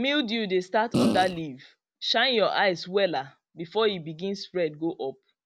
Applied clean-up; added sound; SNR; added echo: none; Fart; -2 dB; none.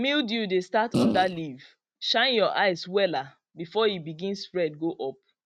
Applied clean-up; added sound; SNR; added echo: neural mask model RNNoise.